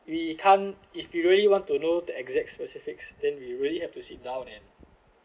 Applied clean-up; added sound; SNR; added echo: none; none; none; none.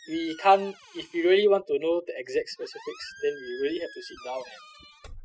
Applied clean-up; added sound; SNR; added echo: classical method spectral subtraction.